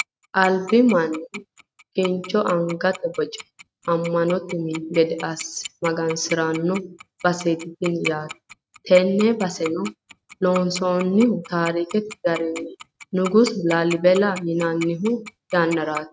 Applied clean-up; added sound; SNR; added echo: neural mask model RNNoise.